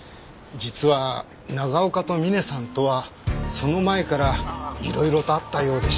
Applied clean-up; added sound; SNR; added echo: none; Guitar; 18 dB; none.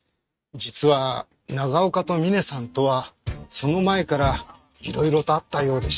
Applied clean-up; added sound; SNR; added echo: neural mask model RNNoise.